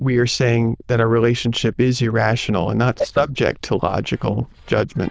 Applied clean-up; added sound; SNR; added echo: neural diffusion model UNIVERSE++.